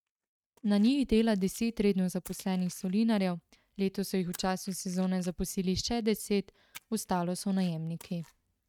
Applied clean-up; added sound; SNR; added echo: neural mask model RNNoise.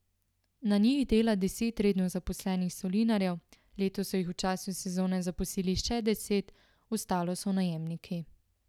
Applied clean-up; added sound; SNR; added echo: none; none; none; none.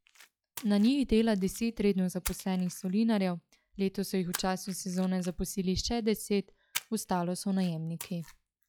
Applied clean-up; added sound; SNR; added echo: classical method log-MMSE.